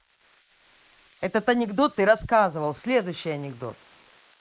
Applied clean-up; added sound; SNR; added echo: neural mask model Resemble Enhance denoiser.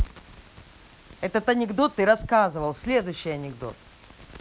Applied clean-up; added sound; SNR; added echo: none; none; none; none.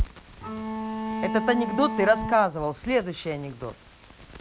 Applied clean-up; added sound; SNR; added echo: none; Bowed string instrument; 4 dB; none.